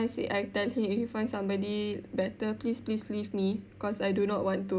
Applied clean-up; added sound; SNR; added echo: none; none; none; none.